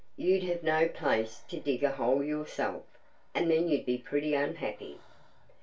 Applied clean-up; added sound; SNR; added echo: none; Breathing; 17 dB; reverberation time 0.2 s.